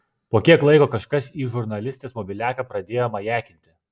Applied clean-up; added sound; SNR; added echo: none; none; none; none.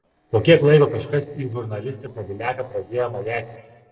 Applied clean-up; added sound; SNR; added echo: neural separator model SepFormer DNS4.